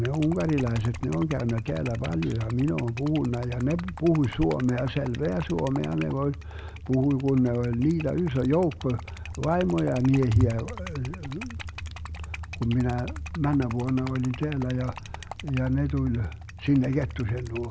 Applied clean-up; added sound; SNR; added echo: none; Liquid; 17 dB; none.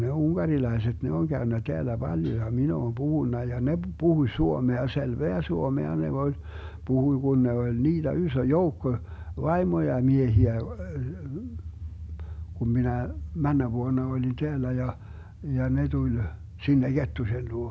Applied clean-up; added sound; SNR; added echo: none; none; none; none.